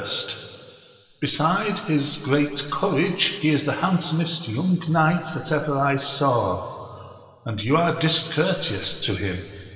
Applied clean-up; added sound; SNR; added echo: none; none; none; reverberation time 2.3 s.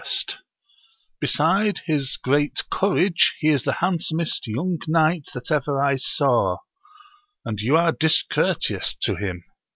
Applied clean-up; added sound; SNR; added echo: none; none; none; none.